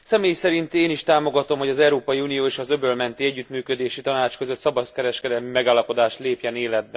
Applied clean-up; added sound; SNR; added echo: none; none; none; none.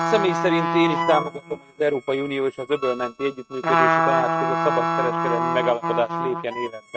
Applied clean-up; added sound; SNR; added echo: neural mask model RNNoise.